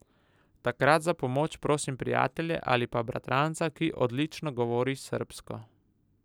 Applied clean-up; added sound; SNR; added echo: none; none; none; none.